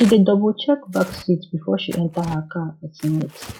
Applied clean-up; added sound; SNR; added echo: classical method log-MMSE.